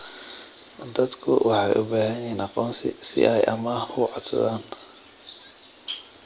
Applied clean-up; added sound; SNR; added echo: none; none; none; none.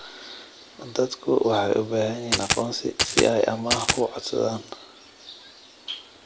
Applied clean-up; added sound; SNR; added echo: none; Coin (dropping); -1 dB; none.